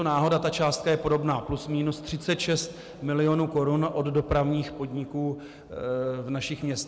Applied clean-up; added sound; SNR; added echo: none; none; none; none.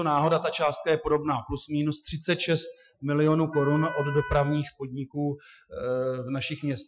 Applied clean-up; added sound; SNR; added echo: classical method Wiener filter.